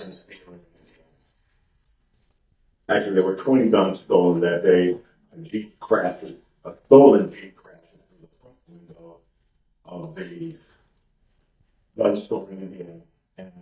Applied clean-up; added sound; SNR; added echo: neural mask model DeepFilterNet 3.